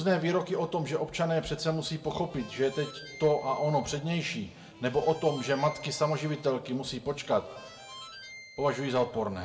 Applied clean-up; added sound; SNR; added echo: none; Harmonica; 19 dB; reverberation time 1.2 s.